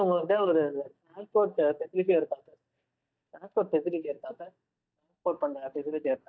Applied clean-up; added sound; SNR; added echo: neural mask model DeepFilterNet 3.